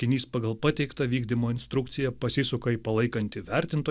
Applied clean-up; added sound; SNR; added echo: none; none; none; none.